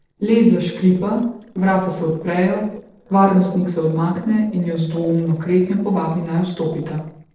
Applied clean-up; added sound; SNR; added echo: neural separator model SepFormer DNS4.